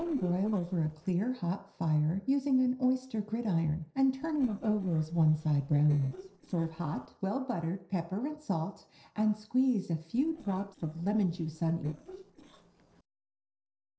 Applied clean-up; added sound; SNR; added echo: neural separator model SepFormer DNS4.